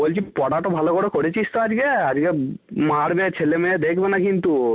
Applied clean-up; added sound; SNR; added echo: none; none; none; none.